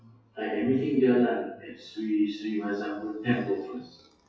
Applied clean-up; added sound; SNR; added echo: classical method WPE with log-MMSE.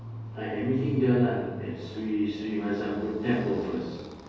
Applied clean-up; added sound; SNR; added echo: none; Motorcycle; 13 dB; reverberation time 1.3 s.